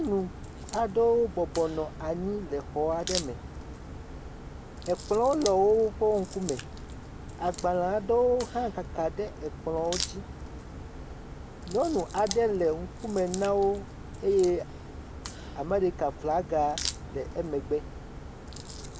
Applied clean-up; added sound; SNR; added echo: none; Crack; 10 dB; none.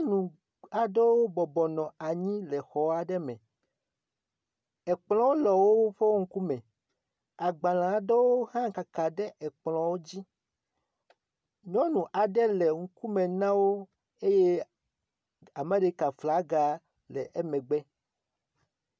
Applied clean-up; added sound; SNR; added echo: none; none; none; none.